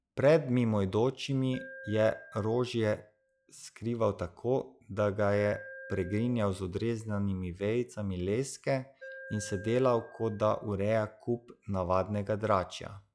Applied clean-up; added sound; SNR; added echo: classical method log-MMSE.